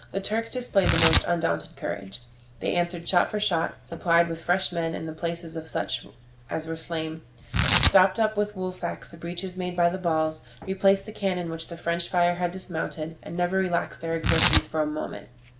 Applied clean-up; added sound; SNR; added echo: none; Tearing; 5 dB; reverberation time 0.4 s.